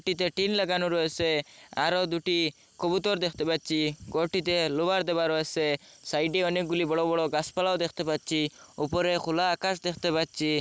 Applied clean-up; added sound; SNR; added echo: none; none; none; none.